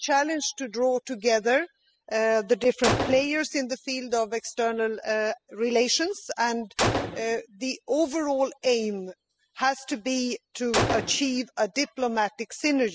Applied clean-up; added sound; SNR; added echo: classical method spectral subtraction.